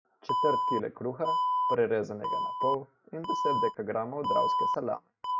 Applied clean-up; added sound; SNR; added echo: neural mask model RNNoise.